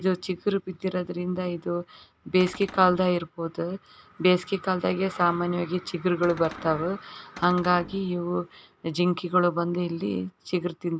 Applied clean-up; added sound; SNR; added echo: none; Cupboard open or close; 17 dB; none.